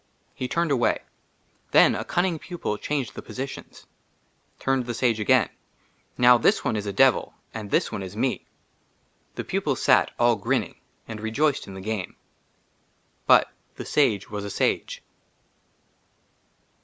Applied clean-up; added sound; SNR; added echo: none; none; none; none.